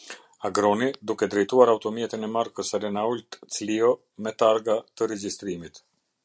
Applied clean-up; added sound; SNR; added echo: none; none; none; none.